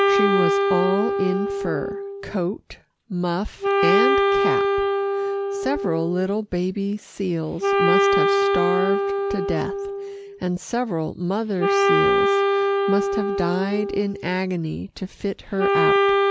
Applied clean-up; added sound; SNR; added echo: none; Wind instrument, woodwind instrument; -4 dB; none.